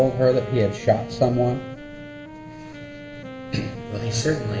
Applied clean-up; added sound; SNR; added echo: none; Wind instrument, woodwind instrument; 12 dB; reverberation time 0.2 s.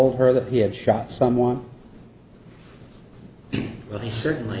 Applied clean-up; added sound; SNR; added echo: none; none; none; none.